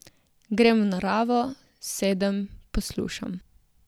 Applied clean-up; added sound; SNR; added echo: none; none; none; none.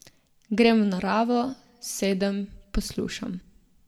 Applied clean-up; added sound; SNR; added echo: none; none; none; reverberation time 0.4 s.